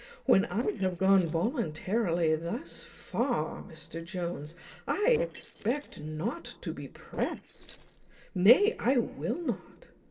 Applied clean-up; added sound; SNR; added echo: neural separator model SepFormer DNS4.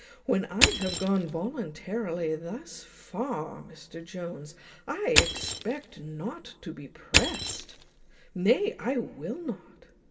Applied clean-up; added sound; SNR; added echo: none; Crushing; -2 dB; reverberation time 1.1 s.